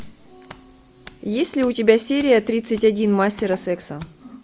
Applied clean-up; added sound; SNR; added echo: none; none; none; none.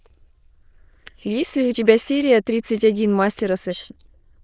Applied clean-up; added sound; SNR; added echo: neural diffusion model UNIVERSE++.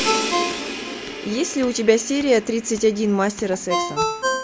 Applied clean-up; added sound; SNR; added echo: none; Crash cymbal + Ringtone; 4 dB; none.